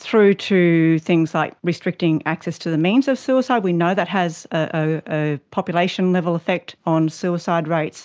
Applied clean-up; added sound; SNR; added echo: none; none; none; none.